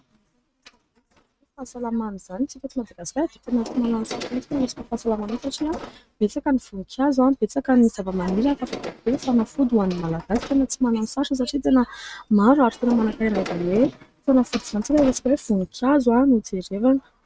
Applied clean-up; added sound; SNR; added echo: neural mask model RNNoise.